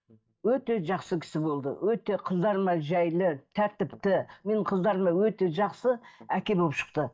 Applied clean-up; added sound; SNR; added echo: neural mask model DeepFilterNet 3.